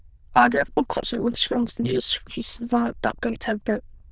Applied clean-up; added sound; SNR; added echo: neural diffusion model UNIVERSE++.